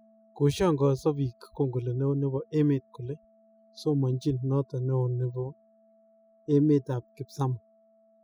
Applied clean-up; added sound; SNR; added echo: classical method spectral subtraction.